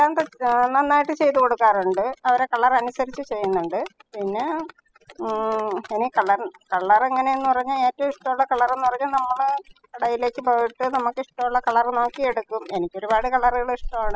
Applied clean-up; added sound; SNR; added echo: classical method spectral subtraction.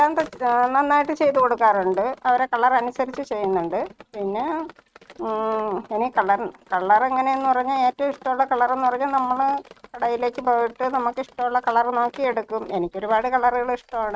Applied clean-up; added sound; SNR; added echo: neural mask model RNNoise.